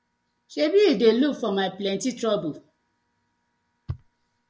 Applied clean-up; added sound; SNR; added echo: none; none; none; none.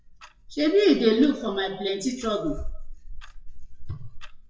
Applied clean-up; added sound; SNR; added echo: classical method WPE with log-MMSE.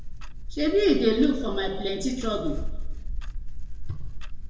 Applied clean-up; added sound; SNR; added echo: none; Clock; 2 dB; reverberation time 0.9 s.